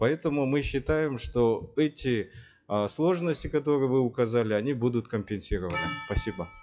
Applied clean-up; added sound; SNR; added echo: classical method WPE with log-MMSE.